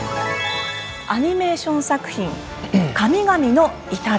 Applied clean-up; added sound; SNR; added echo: none; none; none; none.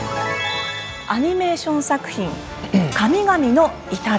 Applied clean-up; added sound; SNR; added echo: none; Guitar; 18 dB; none.